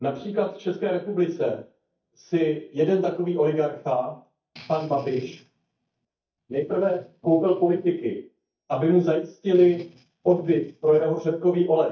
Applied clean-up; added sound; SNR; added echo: neural mask model DeepFilterNet 3.